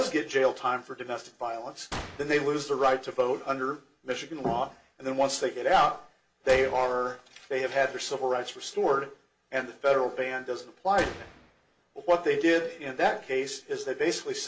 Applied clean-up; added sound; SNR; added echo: none; Gunshot, gunfire; 17 dB; reverberation time 0.2 s.